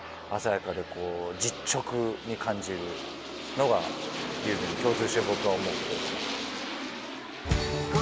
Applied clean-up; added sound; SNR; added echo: none; Aircraft; 5 dB; none.